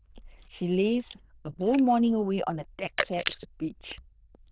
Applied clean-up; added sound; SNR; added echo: neural diffusion model UNIVERSE++.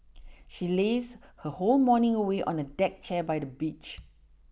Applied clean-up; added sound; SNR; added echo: none; none; none; none.